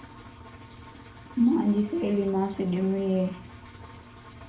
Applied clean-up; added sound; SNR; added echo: none; Engine; 18 dB; reverberation time 0.4 s.